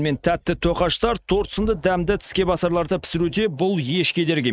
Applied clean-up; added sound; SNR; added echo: neural mask model RNNoise.